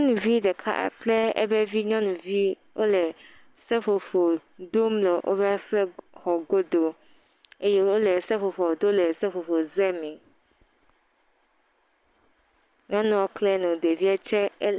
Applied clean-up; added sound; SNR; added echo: none; none; none; none.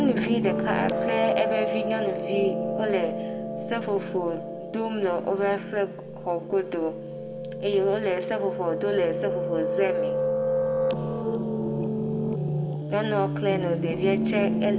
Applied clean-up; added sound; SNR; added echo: none; Piano; 0 dB; reverberation time 1.4 s.